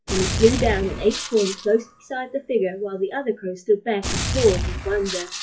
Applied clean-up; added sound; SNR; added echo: classical method WPE with log-MMSE.